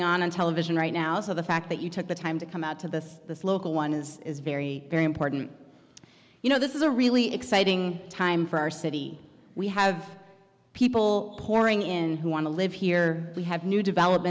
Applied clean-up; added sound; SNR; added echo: none; none; none; none.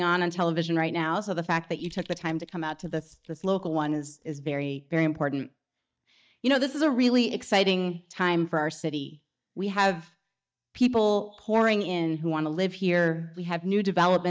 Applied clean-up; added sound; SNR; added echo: neural mask model DeepFilterNet 3.